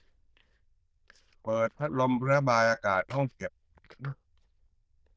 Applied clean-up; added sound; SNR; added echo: neural diffusion model UNIVERSE++.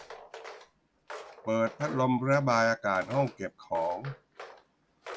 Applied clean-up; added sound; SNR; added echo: none; Walk, footsteps; 15 dB; none.